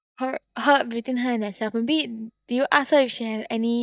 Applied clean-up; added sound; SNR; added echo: neural mask model DeepFilterNet 3.